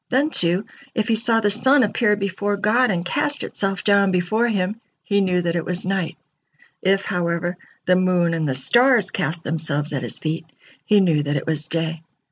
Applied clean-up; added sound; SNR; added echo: none; none; none; none.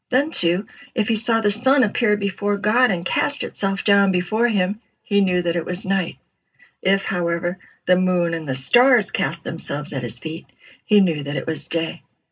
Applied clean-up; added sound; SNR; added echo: none; none; none; reverberation time 0.2 s.